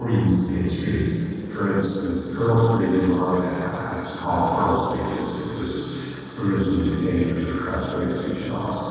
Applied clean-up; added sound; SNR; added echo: neural separator model SepFormer DNS4.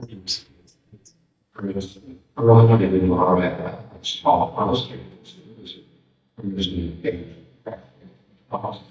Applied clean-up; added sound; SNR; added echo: neural mask model DeepFilterNet 3.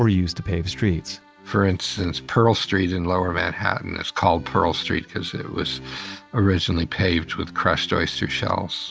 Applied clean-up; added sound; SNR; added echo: none; none; none; none.